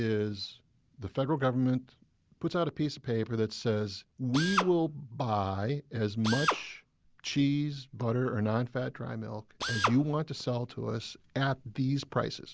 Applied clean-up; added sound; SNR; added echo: none; Drill; 2 dB; none.